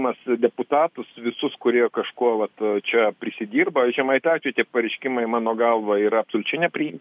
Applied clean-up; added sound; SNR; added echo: none; none; none; none.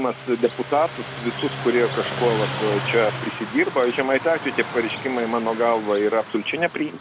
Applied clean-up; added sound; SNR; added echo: none; Car passing by; 9 dB; none.